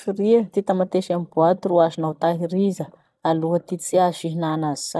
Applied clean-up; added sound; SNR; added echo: neural mask model DeepFilterNet 3.